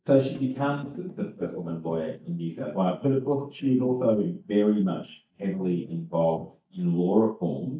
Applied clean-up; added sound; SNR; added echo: neural mask model DeepFilterNet 3.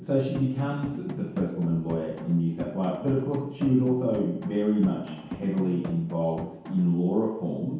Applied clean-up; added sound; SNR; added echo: none; Drum; 12 dB; reverberation time 0.8 s.